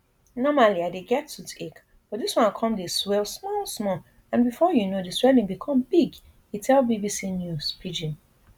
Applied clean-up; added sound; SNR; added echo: none; none; none; none.